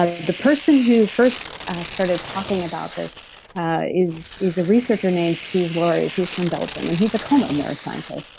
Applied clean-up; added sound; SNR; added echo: none; Tearing; 13 dB; none.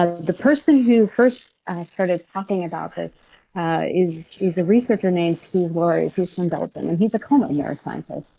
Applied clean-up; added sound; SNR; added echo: neural mask model Resemble Enhance denoiser.